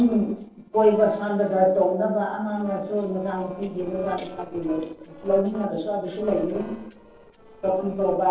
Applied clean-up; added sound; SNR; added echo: neural separator model SepFormer DNS4.